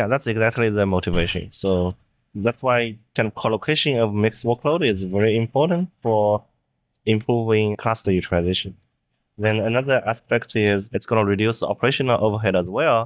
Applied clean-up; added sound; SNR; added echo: neural mask model DeepFilterNet 3.